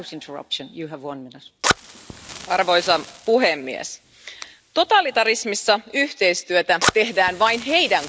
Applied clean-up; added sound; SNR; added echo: none; Fire; 10 dB; none.